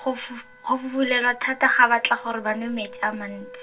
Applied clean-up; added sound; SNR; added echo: none; Wind instrument, woodwind instrument; 20 dB; reverberation time 0.2 s.